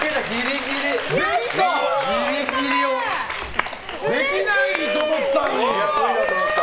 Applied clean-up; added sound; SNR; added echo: none; none; none; none.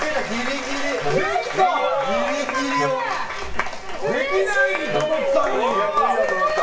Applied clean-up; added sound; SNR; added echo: none; Wind instrument, woodwind instrument; 10 dB; reverberation time 0.2 s.